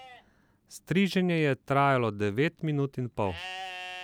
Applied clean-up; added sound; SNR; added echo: none; Livestock, farm animals, working animals; 17 dB; none.